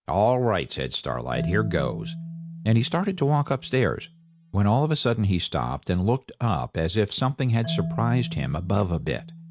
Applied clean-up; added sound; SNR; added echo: none; Marimba, xylophone; 11 dB; none.